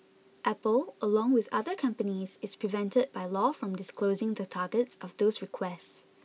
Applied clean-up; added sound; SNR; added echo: none; none; none; none.